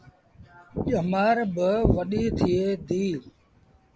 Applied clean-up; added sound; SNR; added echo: none; none; none; none.